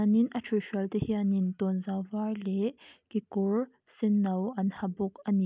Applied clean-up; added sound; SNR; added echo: none; none; none; none.